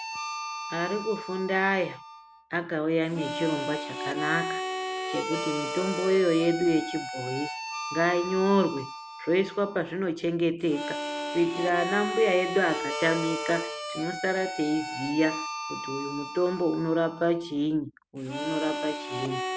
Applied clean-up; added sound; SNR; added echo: none; Harmonica; 7 dB; none.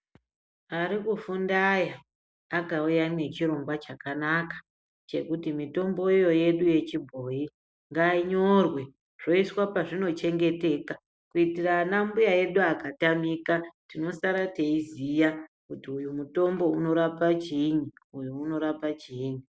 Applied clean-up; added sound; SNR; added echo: none; none; none; none.